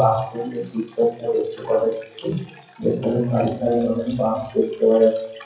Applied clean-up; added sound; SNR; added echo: classical method WPE with log-MMSE.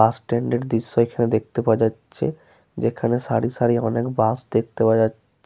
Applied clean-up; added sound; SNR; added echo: none; none; none; none.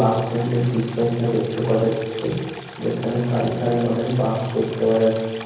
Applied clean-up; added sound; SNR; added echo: none; Stream; 18 dB; reverberation time 1.1 s.